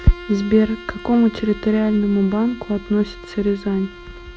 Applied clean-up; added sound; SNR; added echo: none; Bowed string instrument; 18 dB; none.